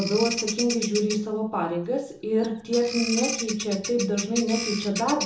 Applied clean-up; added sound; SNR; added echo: none; Bird vocalization, bird call, bird song; 8 dB; reverberation time 1.0 s.